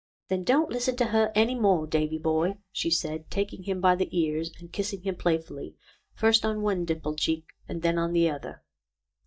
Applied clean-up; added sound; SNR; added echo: neural mask model DeepFilterNet 3.